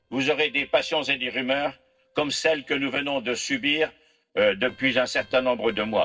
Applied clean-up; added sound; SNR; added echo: neural separator model SepFormer DNS4.